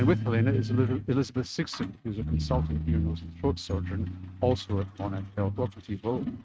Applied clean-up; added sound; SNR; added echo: neural mask model RNNoise.